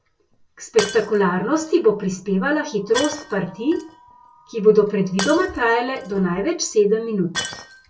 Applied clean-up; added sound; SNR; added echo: none; Shatter; 14 dB; reverberation time 0.1 s.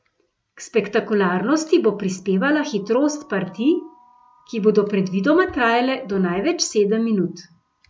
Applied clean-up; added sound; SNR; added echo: none; none; none; none.